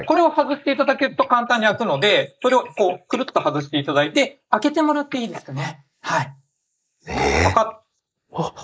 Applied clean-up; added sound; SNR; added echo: neural mask model Resemble Enhance denoiser.